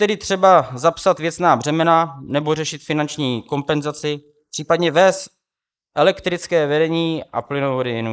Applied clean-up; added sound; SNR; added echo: neural mask model Resemble Enhance denoiser.